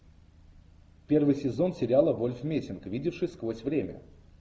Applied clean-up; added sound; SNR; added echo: none; none; none; none.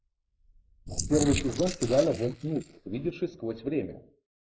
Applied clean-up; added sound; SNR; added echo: neural mask model Resemble Enhance denoiser.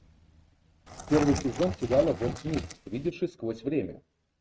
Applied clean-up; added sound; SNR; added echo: neural mask model RNNoise.